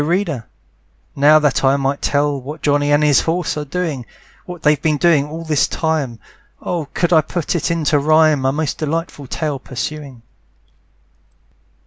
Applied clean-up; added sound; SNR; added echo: none; none; none; none.